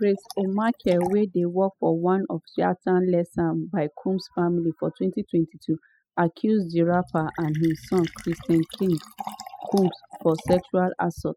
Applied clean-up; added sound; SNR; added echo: classical method spectral subtraction.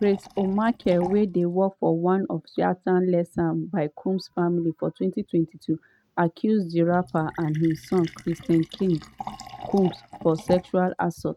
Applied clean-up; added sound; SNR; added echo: neural mask model RNNoise.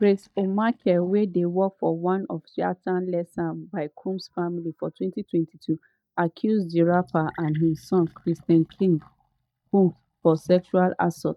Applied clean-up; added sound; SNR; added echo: neural mask model DeepFilterNet 3.